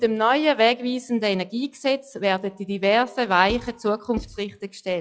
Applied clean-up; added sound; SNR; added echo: classical method log-MMSE.